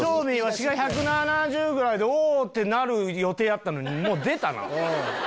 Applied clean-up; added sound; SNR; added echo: none; none; none; none.